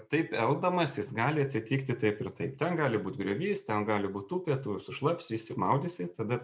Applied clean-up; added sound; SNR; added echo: none; none; none; none.